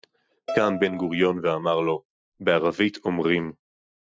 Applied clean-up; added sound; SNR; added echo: classical method Wiener filter.